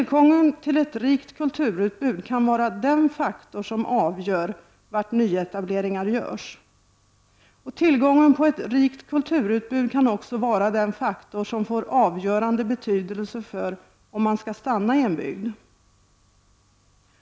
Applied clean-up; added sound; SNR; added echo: none; none; none; none.